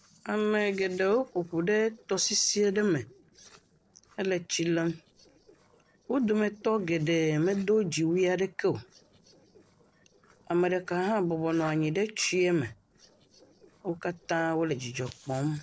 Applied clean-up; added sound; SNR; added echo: neural separator model SepFormer DNS4.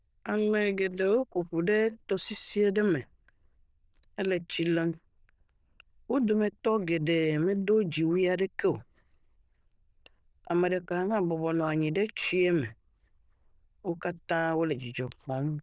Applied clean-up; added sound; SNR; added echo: neural diffusion model UNIVERSE++.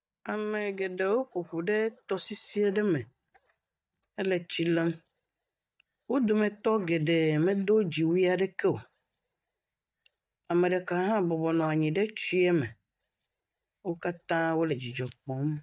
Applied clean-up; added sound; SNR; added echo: neural mask model DeepFilterNet 3.